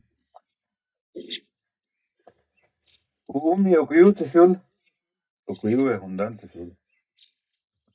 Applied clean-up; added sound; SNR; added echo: neural mask model DeepFilterNet 3.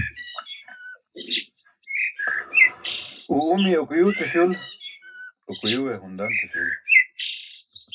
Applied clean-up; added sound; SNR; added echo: none; Bird; 0 dB; reverberation time 0.2 s.